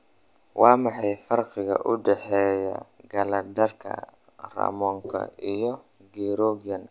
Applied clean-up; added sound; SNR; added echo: none; none; none; none.